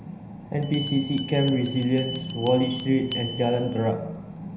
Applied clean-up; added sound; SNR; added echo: none; Bell; 12 dB; reverberation time 0.9 s.